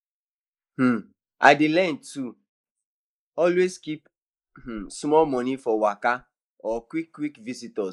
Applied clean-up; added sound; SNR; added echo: neural mask model Resemble Enhance denoiser.